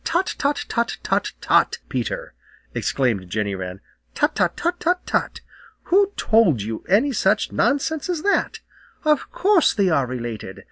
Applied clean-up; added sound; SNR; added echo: none; none; none; none.